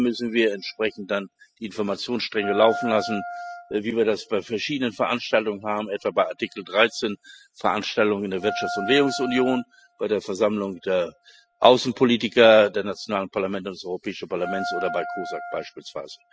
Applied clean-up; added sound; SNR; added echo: classical method spectral subtraction.